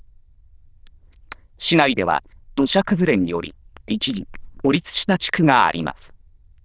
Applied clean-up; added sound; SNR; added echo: neural diffusion model UNIVERSE++.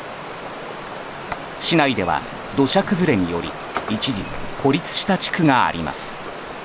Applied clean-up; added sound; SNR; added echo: none; Squeak + Coin (dropping); 16 dB; none.